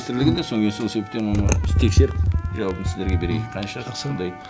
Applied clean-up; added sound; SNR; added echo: none; Trumpet + Wind instrument, woodwind instrument; 18 dB; none.